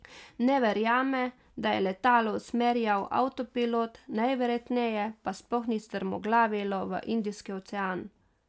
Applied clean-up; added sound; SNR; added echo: none; none; none; none.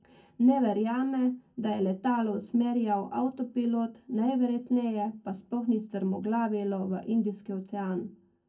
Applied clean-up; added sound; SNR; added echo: none; none; none; reverberation time 0.3 s.